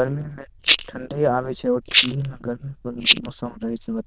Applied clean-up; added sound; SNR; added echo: neural diffusion model UNIVERSE++.